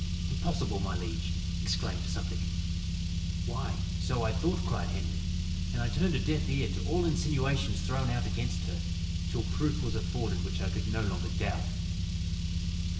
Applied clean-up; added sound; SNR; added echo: none; Car; -4 dB; reverberation time 1.0 s.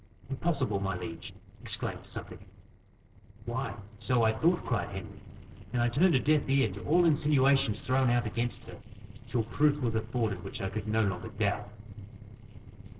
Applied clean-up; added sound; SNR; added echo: neural separator model SepFormer DNS4.